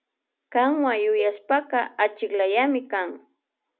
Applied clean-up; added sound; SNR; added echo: none; Cowbell; 19 dB; none.